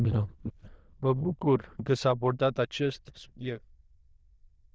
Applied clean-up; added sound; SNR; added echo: neural diffusion model UNIVERSE++.